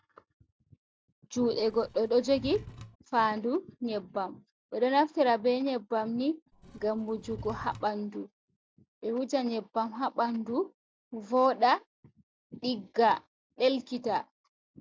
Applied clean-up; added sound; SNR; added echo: none; Wood / Tools; 16 dB; none.